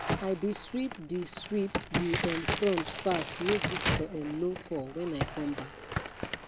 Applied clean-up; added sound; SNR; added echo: none; Crack; 2 dB; none.